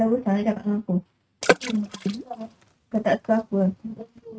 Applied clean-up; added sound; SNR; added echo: neural mask model RNNoise.